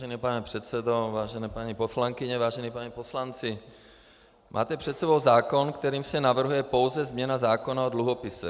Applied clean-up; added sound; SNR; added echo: none; none; none; none.